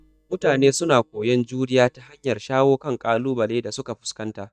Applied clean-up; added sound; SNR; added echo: neural mask model DeepFilterNet 3.